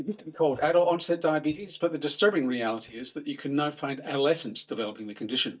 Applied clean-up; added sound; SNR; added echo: neural mask model DeepFilterNet 3.